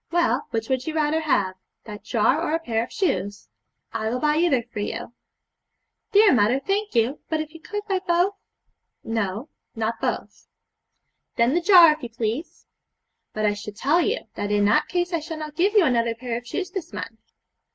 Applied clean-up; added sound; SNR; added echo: none; none; none; none.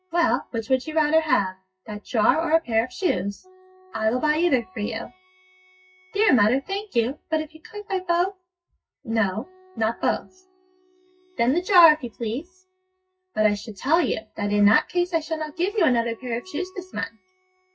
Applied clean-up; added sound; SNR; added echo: classical method WPE with log-MMSE.